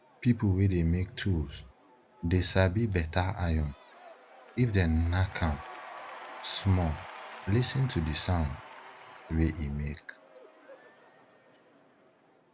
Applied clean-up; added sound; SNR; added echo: none; Applause / Crowd / Cheering; 18 dB; none.